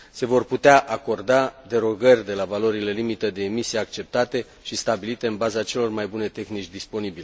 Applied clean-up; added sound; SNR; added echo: none; none; none; none.